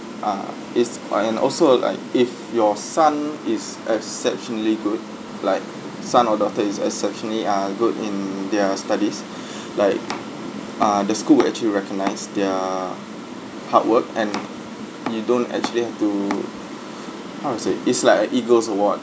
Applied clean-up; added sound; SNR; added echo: none; Domestic sounds, home sounds; 13 dB; none.